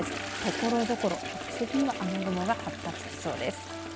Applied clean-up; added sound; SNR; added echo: none; Toilet flush; 7 dB; none.